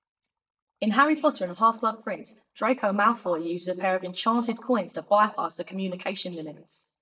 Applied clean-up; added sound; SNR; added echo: neural mask model DeepFilterNet 3.